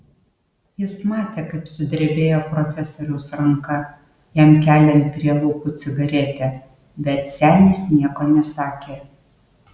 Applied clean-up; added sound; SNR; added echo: none; none; none; none.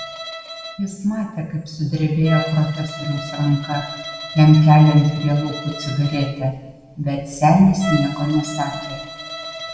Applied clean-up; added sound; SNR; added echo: none; Bowed string instrument; 13 dB; reverberation time 1.5 s.